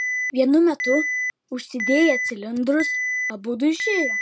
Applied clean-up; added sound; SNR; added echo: none; Alarm; 4 dB; none.